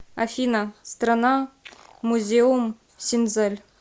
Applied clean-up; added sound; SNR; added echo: none; none; none; none.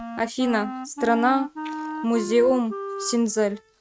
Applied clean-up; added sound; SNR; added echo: neural mask model RNNoise.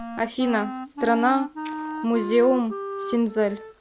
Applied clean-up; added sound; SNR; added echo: none; Wind instrument, woodwind instrument; 9 dB; none.